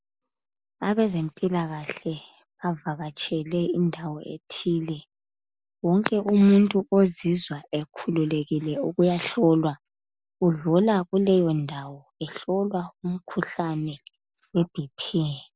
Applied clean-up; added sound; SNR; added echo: none; none; none; none.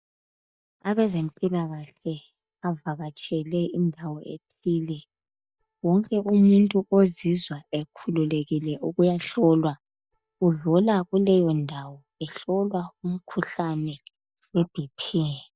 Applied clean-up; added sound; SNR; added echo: neural mask model DeepFilterNet 3.